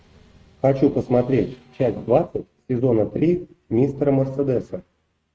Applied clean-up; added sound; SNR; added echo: neural mask model RNNoise.